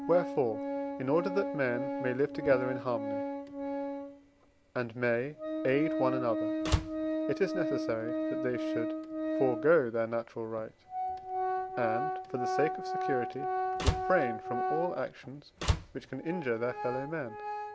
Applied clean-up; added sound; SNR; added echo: none; Organ + Slam; 1 dB; none.